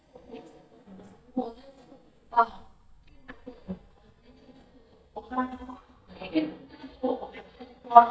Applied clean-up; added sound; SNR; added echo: neural mask model DeepFilterNet 3.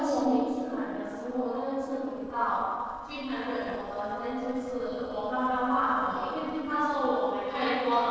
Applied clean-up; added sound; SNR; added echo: neural separator model SepFormer DNS4.